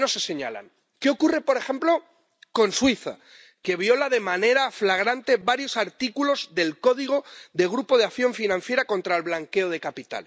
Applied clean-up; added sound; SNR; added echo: none; none; none; none.